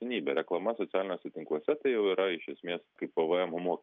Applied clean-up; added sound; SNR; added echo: none; none; none; none.